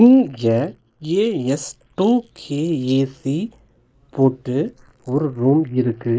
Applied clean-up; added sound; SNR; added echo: neural mask model Resemble Enhance denoiser.